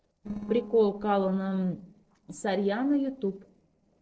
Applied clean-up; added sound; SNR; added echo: neural separator model SepFormer DNS4.